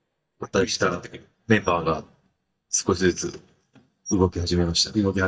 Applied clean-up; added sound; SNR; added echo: neural mask model DeepFilterNet 3.